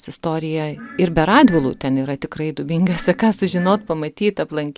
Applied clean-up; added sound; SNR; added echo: none; Glass; 17 dB; none.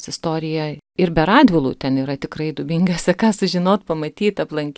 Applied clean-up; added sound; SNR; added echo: none; none; none; none.